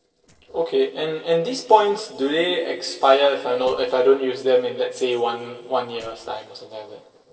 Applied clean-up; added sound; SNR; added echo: neural separator model SepFormer DNS4.